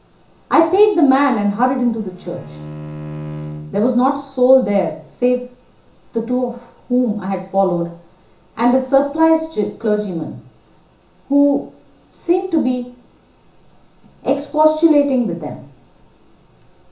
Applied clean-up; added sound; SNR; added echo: none; Bowed string instrument; 14 dB; reverberation time 0.7 s.